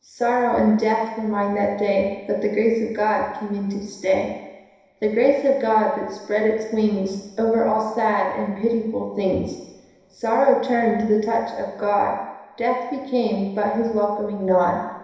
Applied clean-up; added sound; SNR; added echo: none; none; none; reverberation time 1.0 s.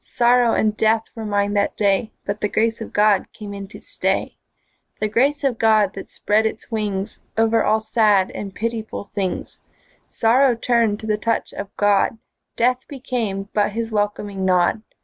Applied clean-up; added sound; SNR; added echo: none; none; none; none.